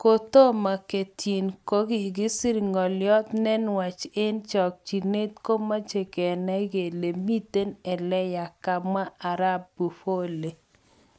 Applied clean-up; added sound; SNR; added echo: none; none; none; none.